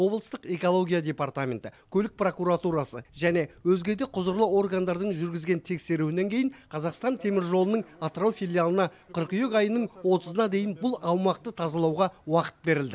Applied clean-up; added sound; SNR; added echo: none; none; none; none.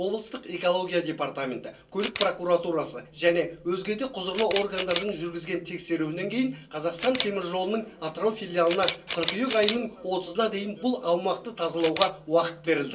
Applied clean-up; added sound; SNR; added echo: none; Camera; 6 dB; reverberation time 0.2 s.